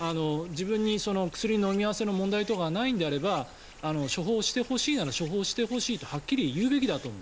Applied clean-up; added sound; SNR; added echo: none; Stream; 20 dB; none.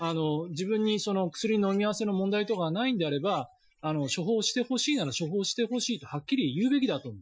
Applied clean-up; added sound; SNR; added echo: classical method Wiener filter.